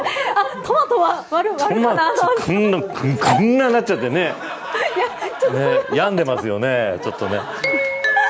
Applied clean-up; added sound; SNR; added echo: none; none; none; none.